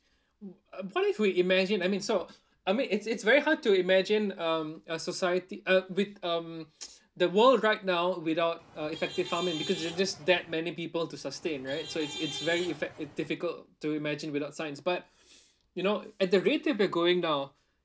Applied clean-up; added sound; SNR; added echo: none; Traffic noise, roadway noise / Vehicle horn, car horn, honking; 13 dB; none.